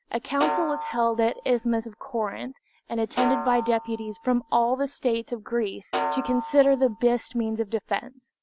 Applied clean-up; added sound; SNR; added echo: none; Snare drum; 9 dB; none.